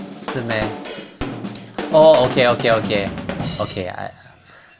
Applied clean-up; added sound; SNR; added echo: none; Drum / Drum kit; 8 dB; none.